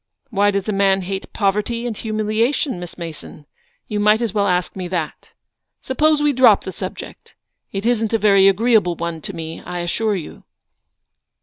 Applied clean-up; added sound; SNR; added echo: none; none; none; none.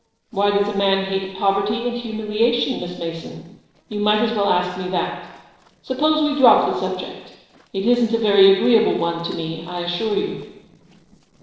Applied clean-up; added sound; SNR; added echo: neural separator model SepFormer DNS4.